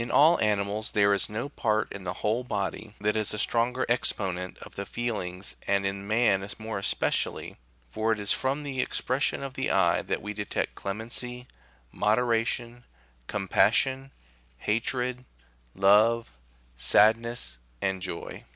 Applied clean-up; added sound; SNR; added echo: none; none; none; none.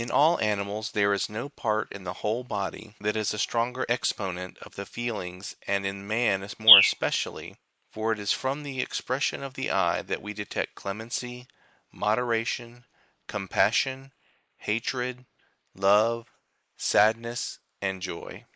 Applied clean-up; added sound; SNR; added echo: neural mask model Resemble Enhance denoiser.